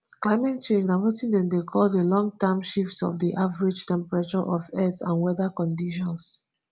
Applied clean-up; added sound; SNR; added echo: none; none; none; none.